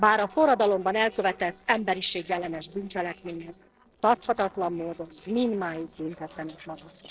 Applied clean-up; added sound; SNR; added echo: neural separator model SepFormer DNS4.